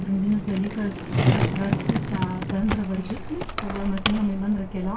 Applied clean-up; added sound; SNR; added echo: none; Skateboard; 0 dB; reverberation time 0.2 s.